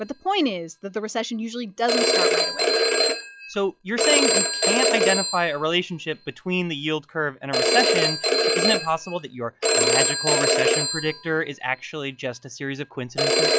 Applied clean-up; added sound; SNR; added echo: classical method log-MMSE.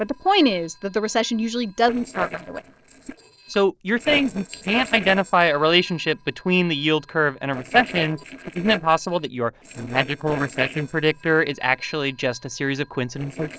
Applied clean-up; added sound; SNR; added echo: neural separator model SepFormer DNS4.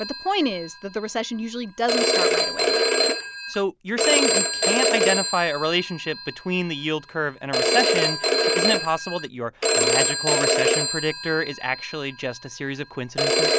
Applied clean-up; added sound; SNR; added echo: none; Telephone; -3 dB; none.